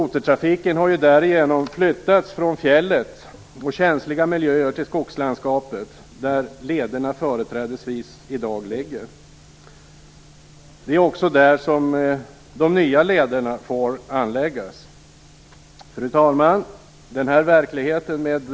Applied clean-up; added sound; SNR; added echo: none; none; none; none.